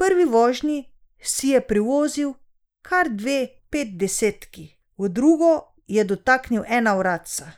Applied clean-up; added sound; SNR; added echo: neural mask model Resemble Enhance denoiser.